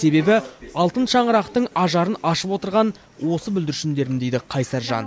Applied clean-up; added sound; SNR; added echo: none; none; none; none.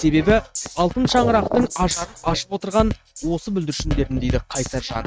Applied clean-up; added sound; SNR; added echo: neural mask model RNNoise.